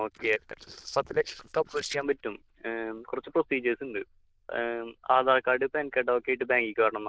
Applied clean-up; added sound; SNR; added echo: neural diffusion model UNIVERSE++.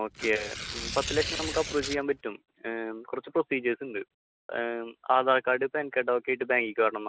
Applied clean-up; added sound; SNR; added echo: none; Tearing; 7 dB; none.